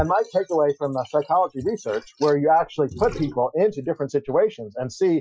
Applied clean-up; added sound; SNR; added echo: classical method Wiener filter.